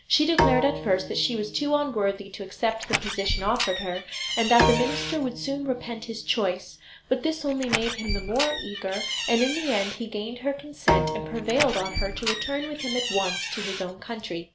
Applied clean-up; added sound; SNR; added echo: none; Door + Bowed string instrument; 2 dB; none.